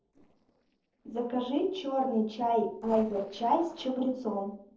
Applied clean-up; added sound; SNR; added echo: neural separator model SepFormer DNS4.